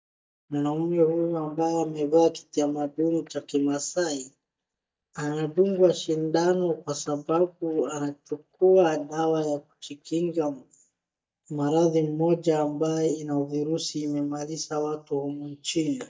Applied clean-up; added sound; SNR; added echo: neural mask model DeepFilterNet 3.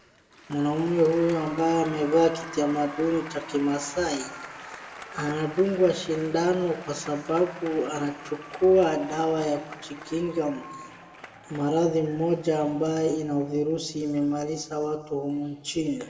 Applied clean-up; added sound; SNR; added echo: none; Applause; 17 dB; reverberation time 1.3 s.